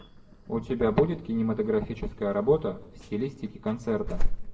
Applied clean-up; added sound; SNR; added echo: none; Alarm / Insect; 3 dB; reverberation time 1.1 s.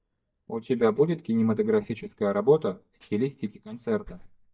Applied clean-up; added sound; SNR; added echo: neural mask model DeepFilterNet 3.